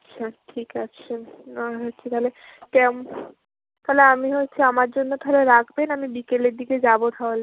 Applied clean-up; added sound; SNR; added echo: none; none; none; none.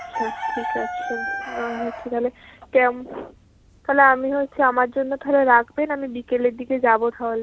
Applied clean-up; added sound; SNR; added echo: none; Chicken, rooster; 12 dB; none.